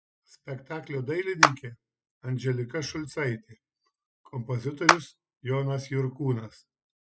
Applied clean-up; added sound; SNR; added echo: classical method spectral subtraction.